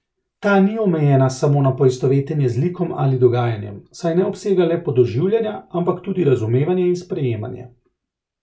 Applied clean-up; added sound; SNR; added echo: none; none; none; none.